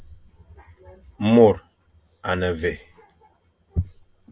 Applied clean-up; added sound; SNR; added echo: none; none; none; none.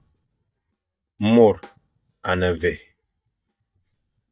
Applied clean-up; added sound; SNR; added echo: neural mask model DeepFilterNet 3.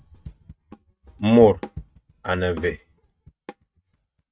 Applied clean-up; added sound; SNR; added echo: neural mask model RNNoise.